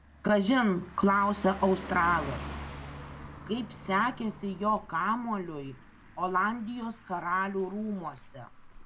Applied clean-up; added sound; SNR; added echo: none; Car passing by; 15 dB; none.